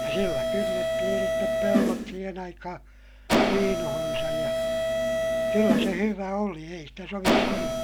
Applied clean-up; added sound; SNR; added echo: none; Mechanisms; -5 dB; none.